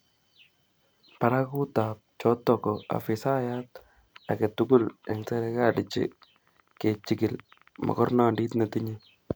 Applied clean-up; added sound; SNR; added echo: none; none; none; none.